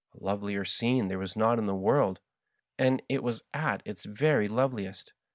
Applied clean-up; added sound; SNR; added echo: none; none; none; none.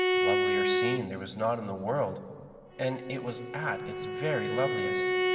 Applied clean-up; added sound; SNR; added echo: none; Bowed string instrument; -3 dB; reverberation time 2.4 s.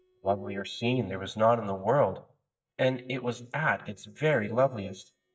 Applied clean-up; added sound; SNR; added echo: neural mask model DeepFilterNet 3.